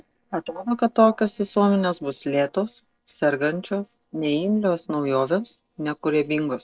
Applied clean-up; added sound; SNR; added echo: neural separator model SepFormer DNS4.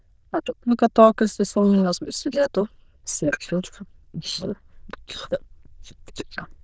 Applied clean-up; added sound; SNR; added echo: neural diffusion model UNIVERSE++.